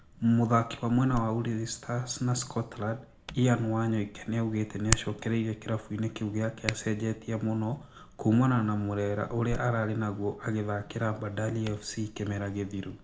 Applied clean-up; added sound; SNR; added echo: none; Hands; 13 dB; reverberation time 0.3 s.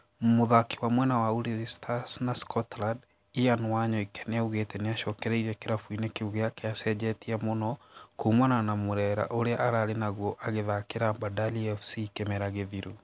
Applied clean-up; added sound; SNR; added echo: none; none; none; none.